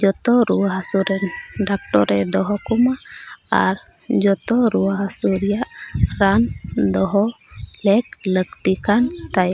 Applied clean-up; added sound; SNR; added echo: none; none; none; none.